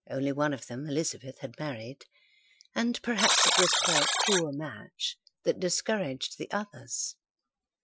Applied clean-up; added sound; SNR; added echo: classical method Wiener filter.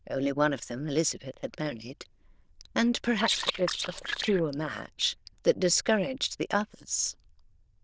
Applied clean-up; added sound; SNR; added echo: neural diffusion model UNIVERSE++.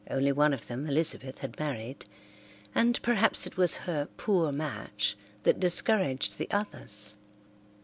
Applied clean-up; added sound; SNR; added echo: none; none; none; none.